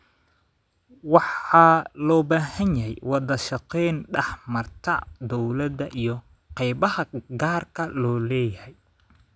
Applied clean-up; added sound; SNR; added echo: none; none; none; none.